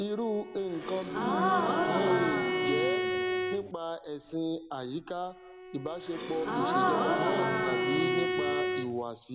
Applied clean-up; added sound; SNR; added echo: none; Bowed string instrument + Gasp; -4 dB; none.